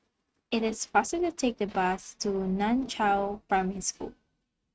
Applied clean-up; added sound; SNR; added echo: neural mask model RNNoise.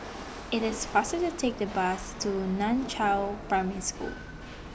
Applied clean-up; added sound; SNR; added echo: none; Rattle / Chatter / Hiss / Engine / Mechanisms; 11 dB; none.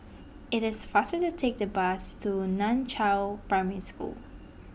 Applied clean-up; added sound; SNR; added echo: none; none; none; none.